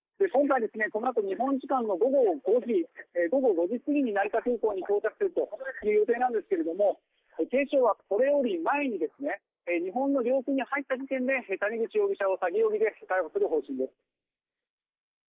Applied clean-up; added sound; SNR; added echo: neural mask model Resemble Enhance denoiser.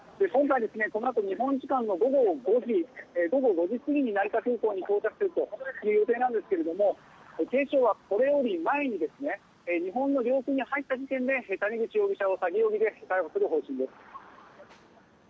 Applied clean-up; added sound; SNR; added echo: none; none; none; none.